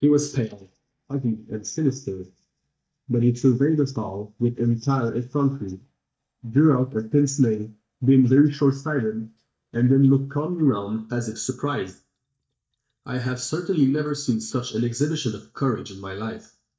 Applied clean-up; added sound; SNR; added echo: neural mask model DeepFilterNet 3.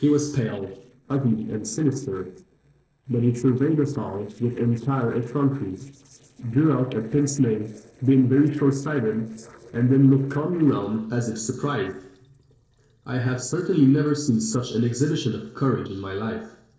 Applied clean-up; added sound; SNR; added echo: neural separator model SepFormer DNS4.